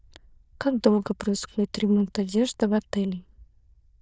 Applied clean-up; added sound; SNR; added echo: neural diffusion model UNIVERSE++.